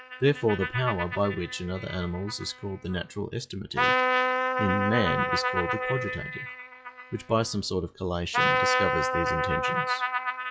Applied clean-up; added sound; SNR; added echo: classical method log-MMSE.